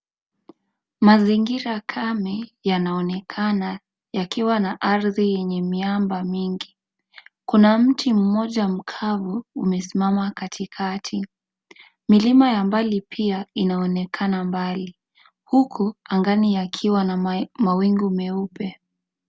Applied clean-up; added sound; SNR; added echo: none; none; none; none.